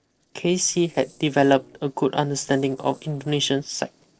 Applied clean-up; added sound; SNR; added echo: neural separator model SepFormer DNS4.